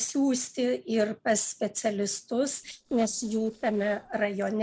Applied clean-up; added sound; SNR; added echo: neural separator model SepFormer DNS4.